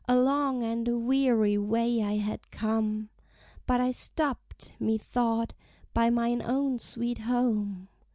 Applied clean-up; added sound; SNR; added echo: none; none; none; none.